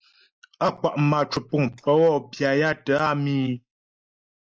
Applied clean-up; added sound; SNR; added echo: neural mask model Resemble Enhance denoiser.